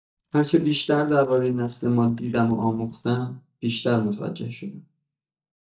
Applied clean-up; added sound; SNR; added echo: neural mask model DeepFilterNet 3.